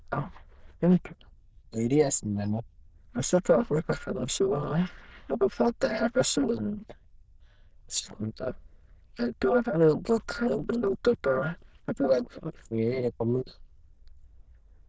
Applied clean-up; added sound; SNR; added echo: neural diffusion model UNIVERSE++.